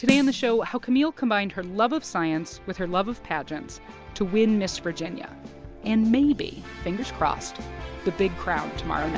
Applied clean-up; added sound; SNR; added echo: none; Snare drum; 9 dB; none.